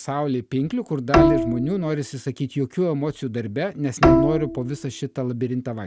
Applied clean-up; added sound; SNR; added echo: none; Bowed string instrument; -3 dB; none.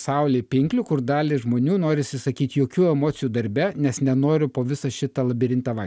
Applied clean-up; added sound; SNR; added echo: none; none; none; none.